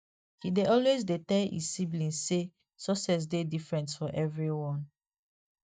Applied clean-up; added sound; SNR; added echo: neural mask model DeepFilterNet 3.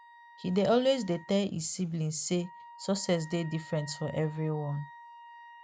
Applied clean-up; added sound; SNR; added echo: none; Wind instrument, woodwind instrument; 20 dB; none.